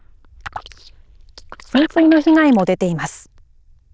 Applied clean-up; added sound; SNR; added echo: neural diffusion model UNIVERSE++.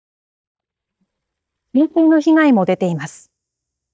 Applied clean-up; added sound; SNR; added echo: neural mask model DeepFilterNet 3.